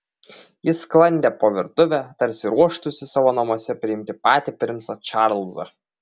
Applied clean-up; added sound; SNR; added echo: none; none; none; none.